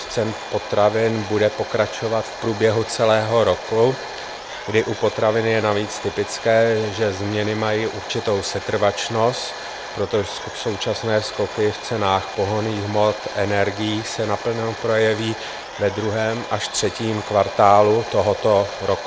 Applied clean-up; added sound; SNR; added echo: none; Domestic sounds, home sounds; 12 dB; none.